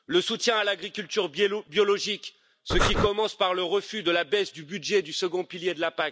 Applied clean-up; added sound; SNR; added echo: none; Breathing; -4 dB; none.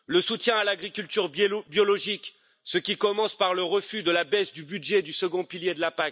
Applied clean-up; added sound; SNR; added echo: none; none; none; none.